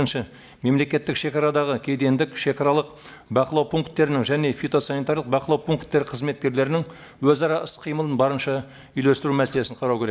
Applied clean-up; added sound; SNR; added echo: none; none; none; none.